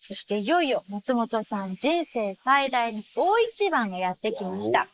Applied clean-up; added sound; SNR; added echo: neural mask model Resemble Enhance denoiser.